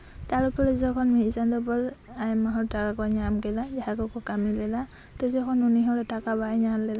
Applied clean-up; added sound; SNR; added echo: none; none; none; none.